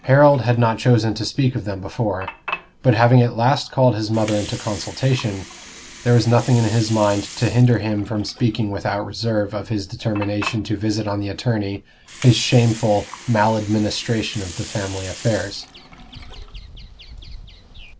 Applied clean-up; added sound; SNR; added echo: none; Water + Bird vocalization, bird call, bird song; 17 dB; none.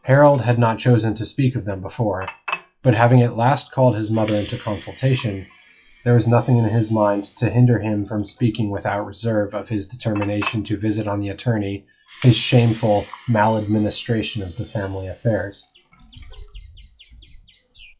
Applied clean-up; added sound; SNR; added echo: classical method log-MMSE.